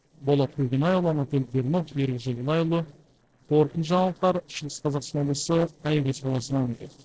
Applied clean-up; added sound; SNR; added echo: neural separator model SepFormer DNS4.